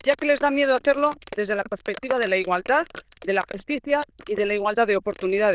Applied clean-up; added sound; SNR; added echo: neural diffusion model UNIVERSE++.